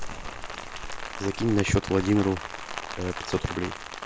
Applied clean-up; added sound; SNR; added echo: none; Rain; 7 dB; none.